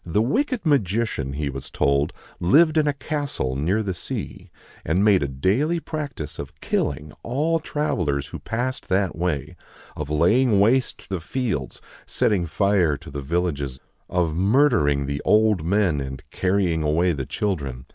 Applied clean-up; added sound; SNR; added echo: none; none; none; none.